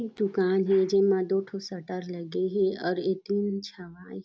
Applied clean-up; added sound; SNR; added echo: none; none; none; none.